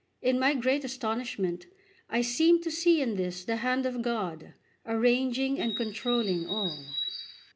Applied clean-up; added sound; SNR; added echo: none; Bird; 8 dB; none.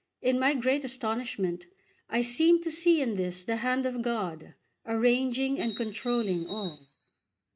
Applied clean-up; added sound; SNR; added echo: neural mask model RNNoise.